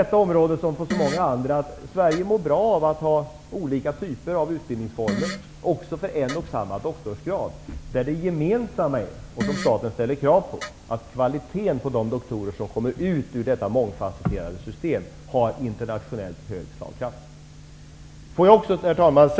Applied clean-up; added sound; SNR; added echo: none; Fart; 11 dB; none.